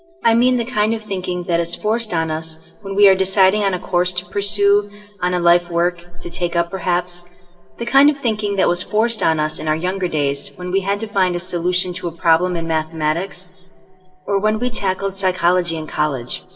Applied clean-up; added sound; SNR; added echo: none; none; none; reverberation time 1.4 s.